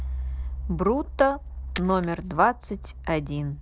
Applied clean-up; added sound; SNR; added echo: neural separator model SepFormer DNS4.